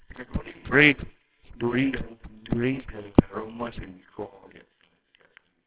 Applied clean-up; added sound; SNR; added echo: neural separator model SepFormer WHAMR!.